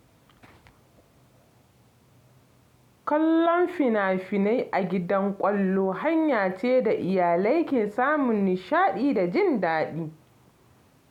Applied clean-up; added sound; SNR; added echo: none; none; none; none.